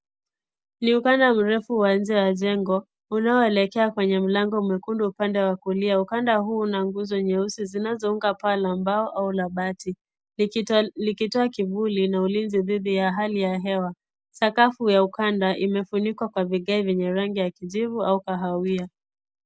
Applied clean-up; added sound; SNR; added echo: none; none; none; none.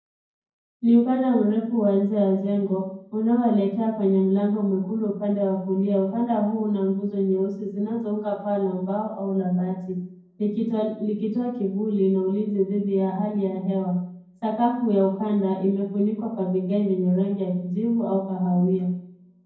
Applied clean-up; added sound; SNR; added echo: none; none; none; reverberation time 0.9 s.